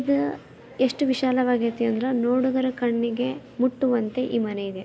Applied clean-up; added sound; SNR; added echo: none; none; none; none.